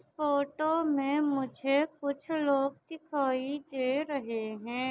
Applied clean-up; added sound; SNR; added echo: none; none; none; none.